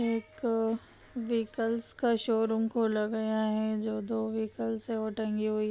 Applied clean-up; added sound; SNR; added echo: none; none; none; none.